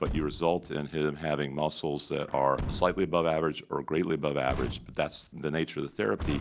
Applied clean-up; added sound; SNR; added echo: none; Truck; 11 dB; none.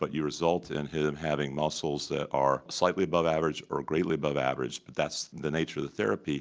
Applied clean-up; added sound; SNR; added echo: none; none; none; none.